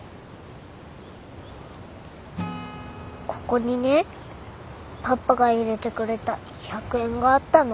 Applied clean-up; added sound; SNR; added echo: none; Acoustic guitar / Strum; 19 dB; none.